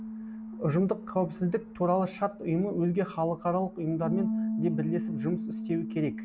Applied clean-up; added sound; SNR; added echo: none; Bass guitar; 6 dB; none.